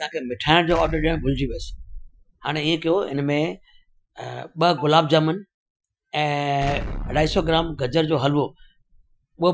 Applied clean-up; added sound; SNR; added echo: classical method Wiener filter.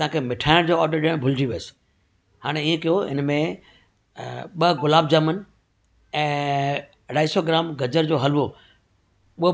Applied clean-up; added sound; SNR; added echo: none; none; none; none.